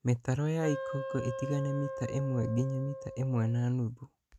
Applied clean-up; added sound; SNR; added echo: none; Wind instrument, woodwind instrument; 8 dB; none.